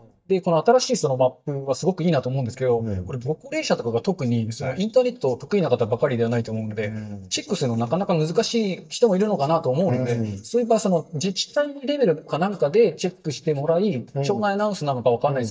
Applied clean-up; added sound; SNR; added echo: neural mask model DeepFilterNet 3.